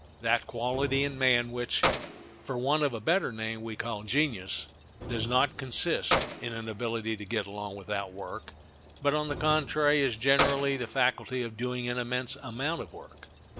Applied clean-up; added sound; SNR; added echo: none; Keys jangling; 8 dB; none.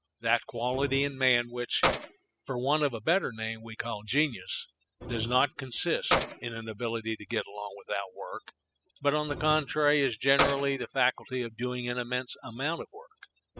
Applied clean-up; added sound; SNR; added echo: classical method spectral subtraction.